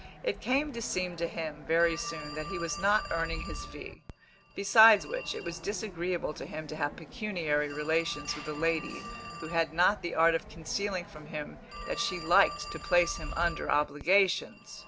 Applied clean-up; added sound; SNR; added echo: none; Telephone; 12 dB; none.